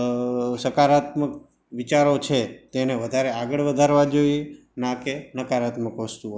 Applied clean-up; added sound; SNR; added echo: none; none; none; none.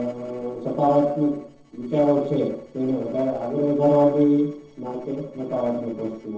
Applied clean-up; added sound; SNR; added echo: neural separator model SepFormer DNS4.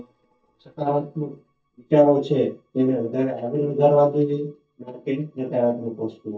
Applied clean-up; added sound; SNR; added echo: neural mask model DeepFilterNet 3.